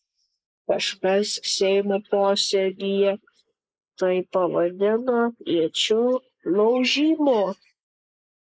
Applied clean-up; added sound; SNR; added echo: neural mask model Resemble Enhance denoiser.